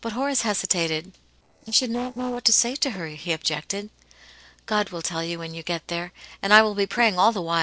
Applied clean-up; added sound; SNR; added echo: neural separator model SepFormer DNS4.